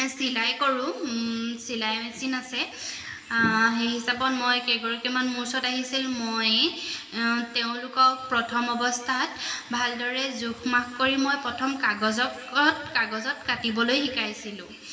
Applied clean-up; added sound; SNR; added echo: none; none; none; reverberation time 1.7 s.